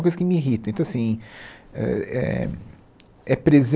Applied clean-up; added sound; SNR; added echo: none; none; none; none.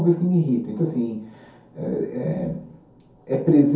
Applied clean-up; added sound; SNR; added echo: none; none; none; reverberation time 0.6 s.